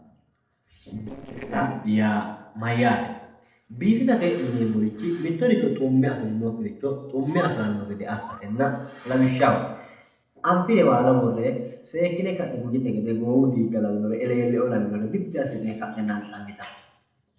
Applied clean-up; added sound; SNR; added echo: neural separator model SepFormer DNS4.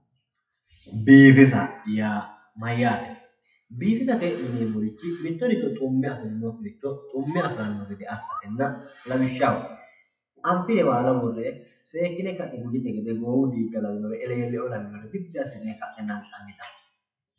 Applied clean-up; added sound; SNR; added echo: classical method WPE with log-MMSE.